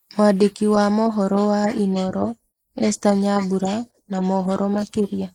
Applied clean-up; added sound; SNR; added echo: neural mask model Resemble Enhance denoiser.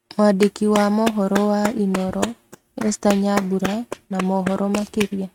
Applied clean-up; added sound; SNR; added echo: neural mask model RNNoise.